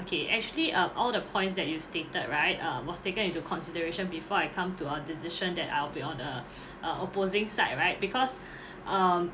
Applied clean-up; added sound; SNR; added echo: none; none; none; none.